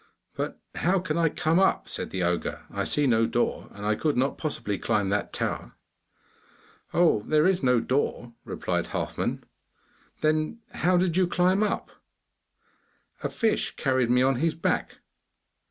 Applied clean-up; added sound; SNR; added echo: none; none; none; none.